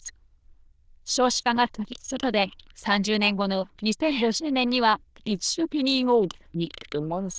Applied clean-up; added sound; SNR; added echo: neural diffusion model UNIVERSE++.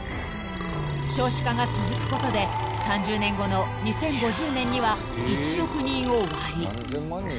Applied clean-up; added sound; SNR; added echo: none; Burping, eructation; 11 dB; none.